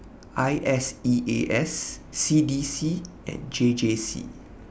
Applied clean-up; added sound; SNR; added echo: none; none; none; none.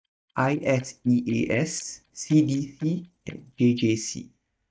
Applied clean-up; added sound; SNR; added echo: neural mask model DeepFilterNet 3.